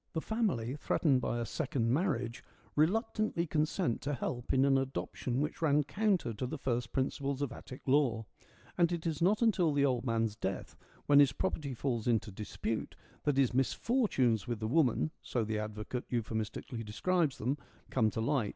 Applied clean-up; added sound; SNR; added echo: none; none; none; none.